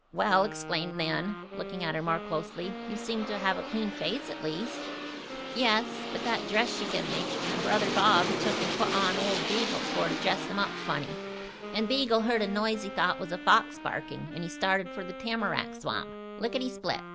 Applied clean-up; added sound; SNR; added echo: none; Wind instrument, woodwind instrument + Aircraft; 5 dB; none.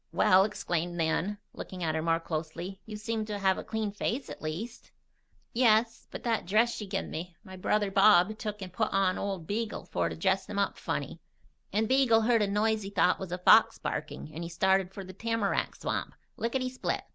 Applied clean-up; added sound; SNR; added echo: none; none; none; none.